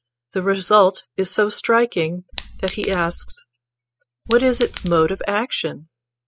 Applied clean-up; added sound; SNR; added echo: classical method spectral subtraction.